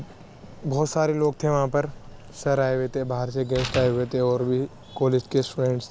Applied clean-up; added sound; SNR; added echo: none; Slam; 16 dB; none.